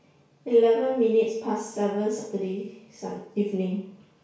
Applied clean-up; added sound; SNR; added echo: none; none; none; reverberation time 0.6 s.